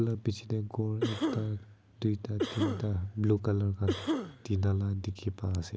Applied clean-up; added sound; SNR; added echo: none; Cough; 5 dB; none.